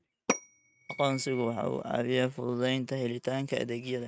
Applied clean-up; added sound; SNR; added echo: neural mask model RNNoise.